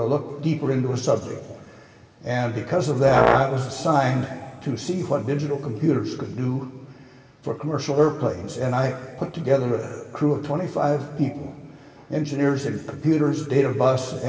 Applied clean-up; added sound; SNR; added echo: none; Brass instrument; -1 dB; reverberation time 2.4 s.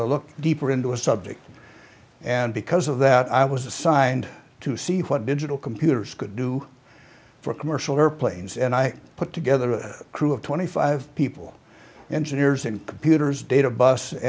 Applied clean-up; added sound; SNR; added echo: none; none; none; none.